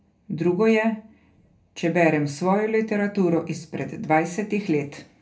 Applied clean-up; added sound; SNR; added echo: none; none; none; reverberation time 0.3 s.